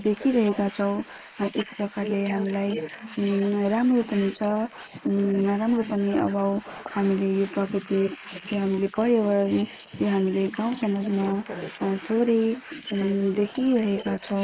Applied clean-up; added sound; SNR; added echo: neural mask model Resemble Enhance denoiser.